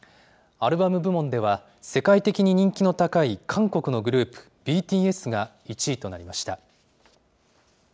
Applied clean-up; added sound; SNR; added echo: none; none; none; none.